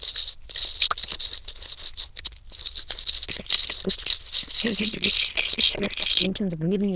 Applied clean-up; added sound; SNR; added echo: neural diffusion model UNIVERSE++.